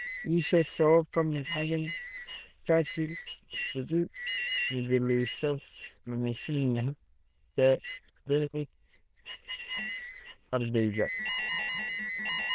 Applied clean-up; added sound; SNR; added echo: neural diffusion model UNIVERSE++.